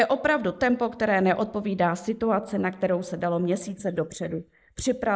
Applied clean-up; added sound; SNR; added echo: neural mask model Resemble Enhance denoiser.